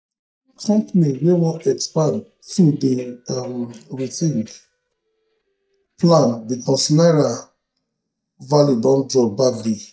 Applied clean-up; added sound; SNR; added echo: neural mask model DeepFilterNet 3.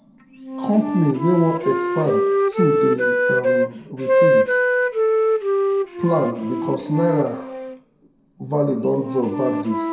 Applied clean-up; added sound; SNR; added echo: none; Wind instrument, woodwind instrument; -2 dB; reverberation time 0.5 s.